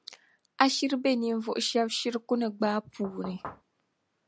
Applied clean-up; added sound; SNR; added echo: none; Knock / Wood; 13 dB; none.